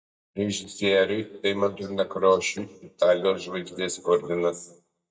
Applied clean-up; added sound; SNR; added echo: neural mask model DeepFilterNet 3.